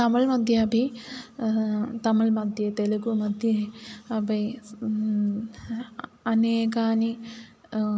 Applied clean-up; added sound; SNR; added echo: none; none; none; none.